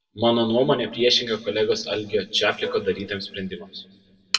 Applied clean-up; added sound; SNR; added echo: none; Plucked string instrument; 18 dB; reverberation time 1.1 s.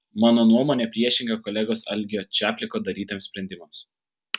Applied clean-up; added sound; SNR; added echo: none; none; none; none.